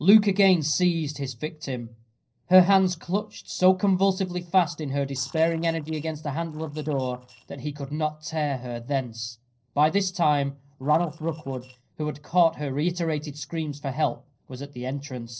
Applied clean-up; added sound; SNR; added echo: neural separator model SepFormer DNS4.